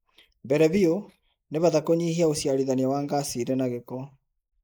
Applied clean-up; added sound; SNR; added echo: neural mask model Resemble Enhance denoiser.